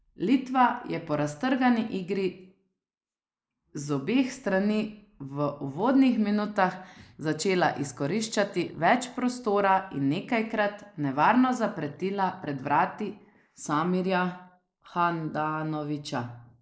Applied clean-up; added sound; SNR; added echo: neural mask model Resemble Enhance denoiser.